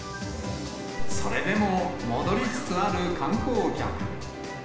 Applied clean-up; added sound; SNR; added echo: none; Zipper (clothing); 5 dB; reverberation time 1.1 s.